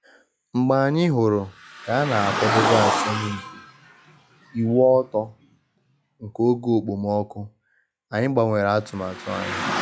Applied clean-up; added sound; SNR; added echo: classical method log-MMSE.